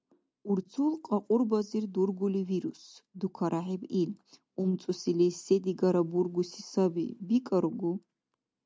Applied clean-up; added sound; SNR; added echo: none; none; none; none.